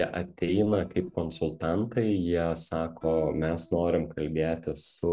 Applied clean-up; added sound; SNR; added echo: neural separator model SepFormer DNS4.